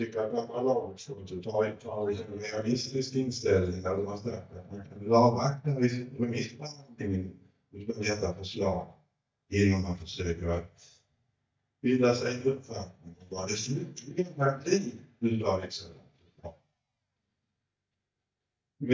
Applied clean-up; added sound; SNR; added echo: neural mask model DeepFilterNet 3.